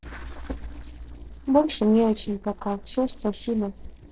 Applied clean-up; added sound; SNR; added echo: neural separator model SepFormer DNS4.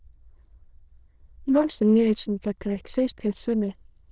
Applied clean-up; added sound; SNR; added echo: neural diffusion model UNIVERSE++.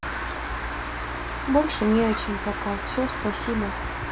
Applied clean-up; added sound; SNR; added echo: none; none; none; none.